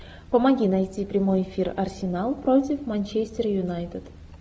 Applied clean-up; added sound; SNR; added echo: none; none; none; none.